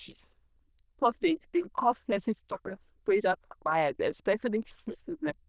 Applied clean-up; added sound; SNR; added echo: neural diffusion model UNIVERSE++.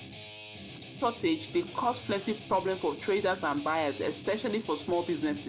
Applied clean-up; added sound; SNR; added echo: none; Guitar; 14 dB; none.